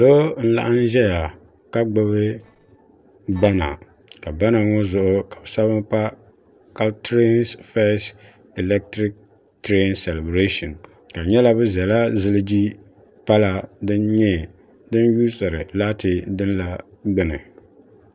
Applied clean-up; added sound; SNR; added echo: neural separator model SepFormer DNS4.